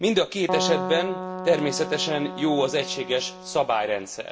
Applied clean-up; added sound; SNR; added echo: none; Keyboard (musical); 7 dB; reverberation time 0.2 s.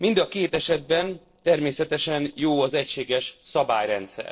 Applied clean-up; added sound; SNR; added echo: neural separator model SepFormer DNS4.